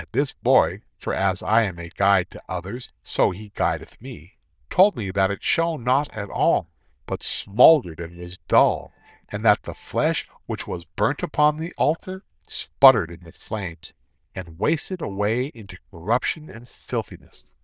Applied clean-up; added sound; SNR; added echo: neural diffusion model UNIVERSE++.